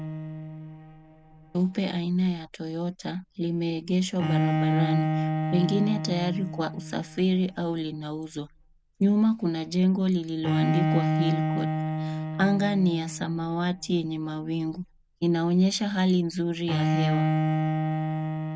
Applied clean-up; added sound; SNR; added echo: none; Bowed string instrument; 2 dB; none.